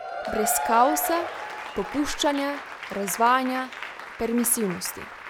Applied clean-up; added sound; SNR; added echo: none; Applause / Crowd / Cheering; 7 dB; none.